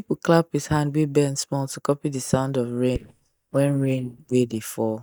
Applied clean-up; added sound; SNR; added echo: neural mask model DeepFilterNet 3.